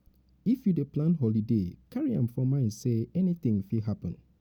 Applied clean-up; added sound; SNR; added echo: none; none; none; none.